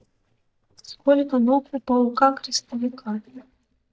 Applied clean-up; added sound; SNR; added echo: neural mask model DeepFilterNet 3.